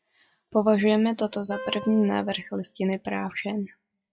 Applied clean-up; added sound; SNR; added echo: classical method WPE with log-MMSE.